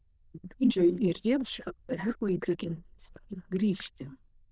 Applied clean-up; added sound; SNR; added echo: neural diffusion model UNIVERSE++.